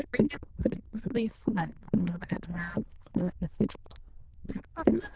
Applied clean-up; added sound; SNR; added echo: neural diffusion model UNIVERSE++.